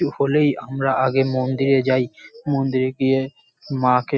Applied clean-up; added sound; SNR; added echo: none; none; none; none.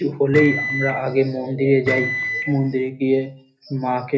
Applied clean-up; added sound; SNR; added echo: none; Microwave oven; 5 dB; reverberation time 0.3 s.